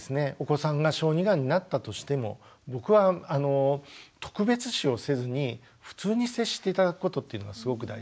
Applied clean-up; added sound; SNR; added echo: none; none; none; none.